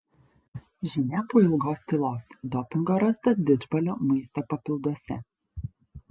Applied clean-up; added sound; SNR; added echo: none; none; none; none.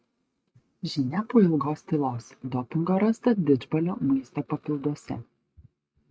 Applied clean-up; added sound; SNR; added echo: neural mask model RNNoise.